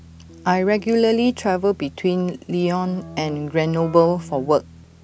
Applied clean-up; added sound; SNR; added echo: none; Keyboard (musical); 20 dB; none.